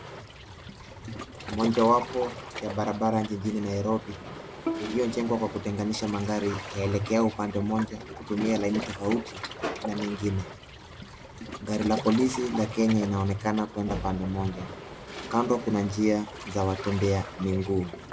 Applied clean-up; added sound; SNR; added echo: none; Waves, surf + Bowed string instrument; 11 dB; none.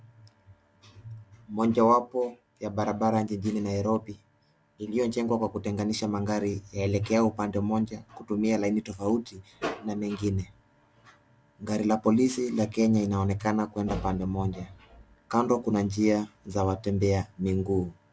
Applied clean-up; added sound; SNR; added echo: none; none; none; none.